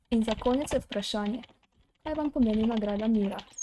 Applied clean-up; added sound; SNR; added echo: neural mask model RNNoise.